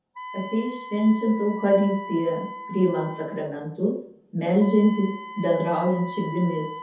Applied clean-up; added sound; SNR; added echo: none; Wind instrument, woodwind instrument; 14 dB; reverberation time 0.6 s.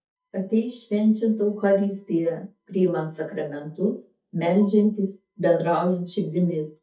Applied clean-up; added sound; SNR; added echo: neural mask model DeepFilterNet 3.